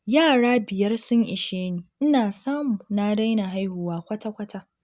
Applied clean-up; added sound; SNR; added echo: none; none; none; none.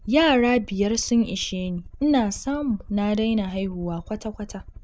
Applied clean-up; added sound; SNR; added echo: none; Aircraft; 18 dB; none.